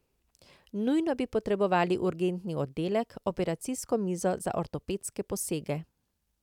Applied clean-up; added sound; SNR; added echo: none; none; none; none.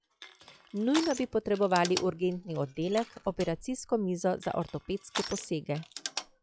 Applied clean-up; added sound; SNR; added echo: classical method log-MMSE.